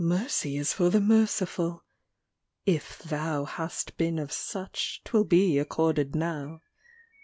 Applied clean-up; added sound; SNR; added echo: none; none; none; none.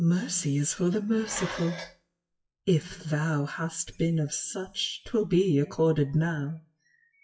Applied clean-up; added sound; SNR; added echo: classical method WPE with log-MMSE.